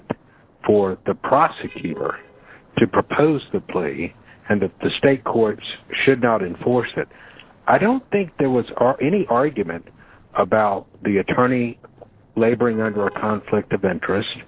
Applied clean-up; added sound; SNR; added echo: neural separator model SepFormer DNS4.